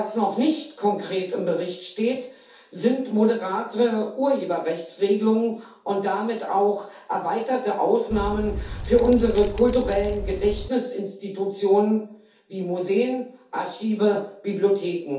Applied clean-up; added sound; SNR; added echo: none; Wind; 7 dB; reverberation time 0.5 s.